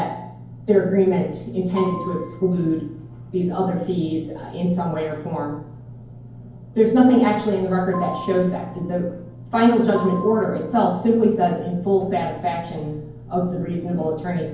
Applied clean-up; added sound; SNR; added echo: none; Piano; 16 dB; reverberation time 0.9 s.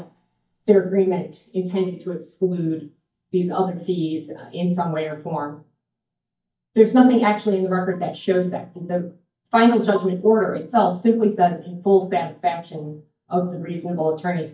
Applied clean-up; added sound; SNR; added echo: neural mask model DeepFilterNet 3.